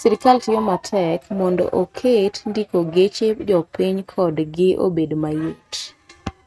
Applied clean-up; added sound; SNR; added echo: neural mask model RNNoise.